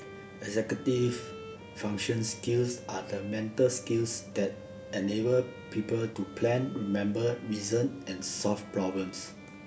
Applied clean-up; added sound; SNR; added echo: none; Bowed string instrument; 18 dB; none.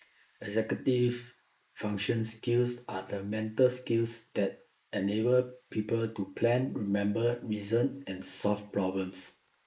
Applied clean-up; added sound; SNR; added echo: neural mask model Resemble Enhance denoiser.